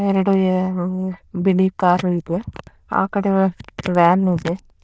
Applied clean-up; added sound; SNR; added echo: neural diffusion model UNIVERSE++.